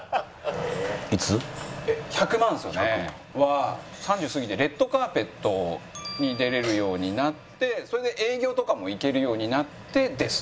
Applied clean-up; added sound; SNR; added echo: none; none; none; none.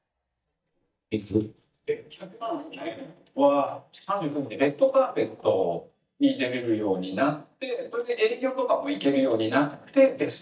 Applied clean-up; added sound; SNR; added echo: neural mask model DeepFilterNet 3.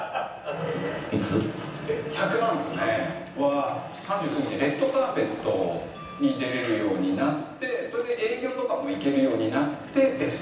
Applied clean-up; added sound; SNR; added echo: none; Toilet flush / Water; 17 dB; reverberation time 0.9 s.